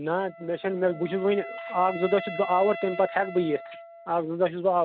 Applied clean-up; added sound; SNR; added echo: none; Wind instrument, woodwind instrument; 13 dB; none.